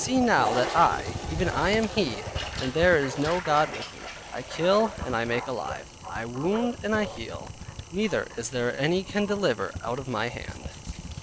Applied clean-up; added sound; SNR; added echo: none; Typing + Toilet flush; 9 dB; none.